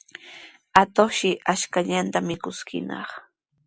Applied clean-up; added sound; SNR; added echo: none; none; none; none.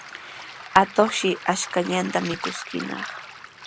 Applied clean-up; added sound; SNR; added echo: none; Waves, surf; 12 dB; none.